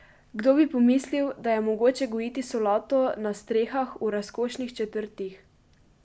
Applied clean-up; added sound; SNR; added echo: none; none; none; none.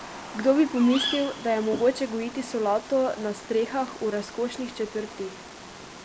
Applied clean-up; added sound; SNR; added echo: none; Bird vocalization, bird call, bird song; 11 dB; none.